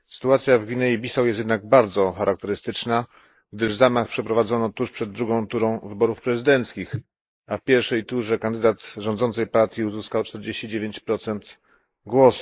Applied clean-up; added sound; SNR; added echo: neural mask model Resemble Enhance denoiser.